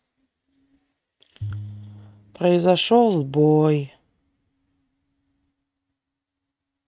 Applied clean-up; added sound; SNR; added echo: neural mask model RNNoise.